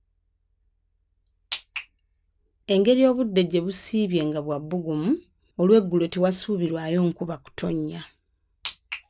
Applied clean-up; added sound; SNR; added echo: none; none; none; none.